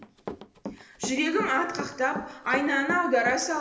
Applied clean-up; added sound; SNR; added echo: none; Run; 12 dB; reverberation time 1.4 s.